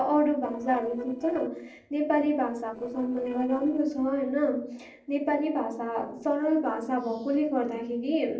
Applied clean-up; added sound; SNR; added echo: neural separator model SepFormer DNS4.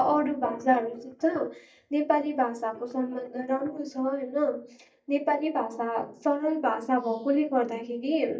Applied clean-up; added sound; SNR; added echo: neural mask model DeepFilterNet 3.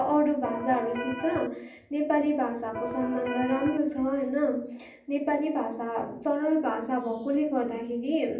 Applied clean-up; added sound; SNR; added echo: none; Electric guitar; 8 dB; reverberation time 0.6 s.